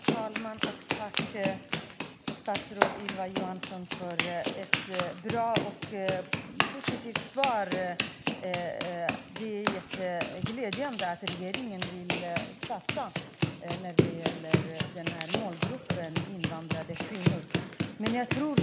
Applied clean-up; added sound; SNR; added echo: none; Run; -3 dB; none.